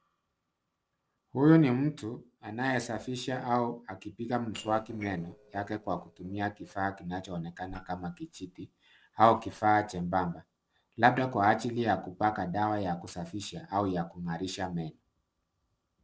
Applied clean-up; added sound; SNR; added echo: neural separator model SepFormer DNS4.